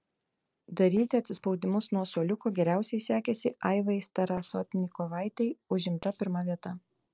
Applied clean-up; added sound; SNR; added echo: neural separator model SepFormer DNS4.